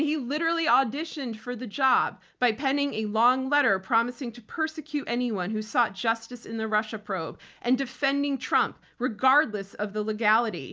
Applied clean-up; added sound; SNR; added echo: none; none; none; none.